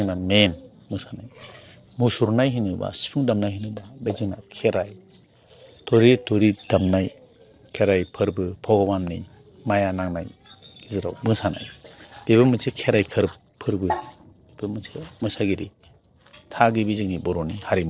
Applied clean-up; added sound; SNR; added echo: neural separator model SepFormer DNS4.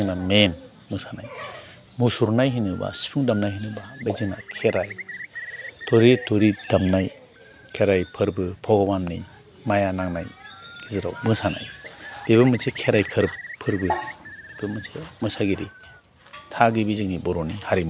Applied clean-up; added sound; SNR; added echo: none; Bird; 19 dB; none.